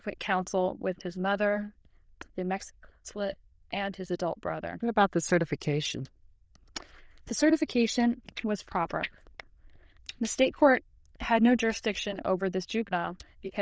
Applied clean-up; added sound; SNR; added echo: neural diffusion model UNIVERSE++.